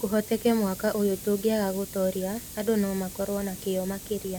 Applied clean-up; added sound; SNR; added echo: none; Hiss; 14 dB; none.